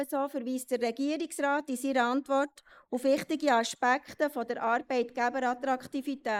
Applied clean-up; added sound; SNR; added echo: neural mask model Resemble Enhance denoiser.